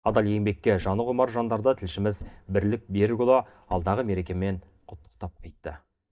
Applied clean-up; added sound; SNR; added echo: neural mask model DeepFilterNet 3.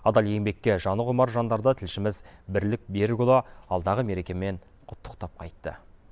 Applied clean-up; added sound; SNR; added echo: none; none; none; none.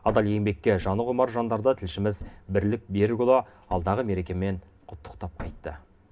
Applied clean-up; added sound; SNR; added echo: none; Thump, thud; 19 dB; reverberation time 0.3 s.